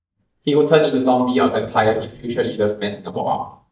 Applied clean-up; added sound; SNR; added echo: neural mask model DeepFilterNet 3.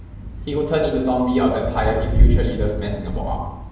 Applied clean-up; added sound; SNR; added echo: none; Thunder / Rain; -1 dB; reverberation time 0.8 s.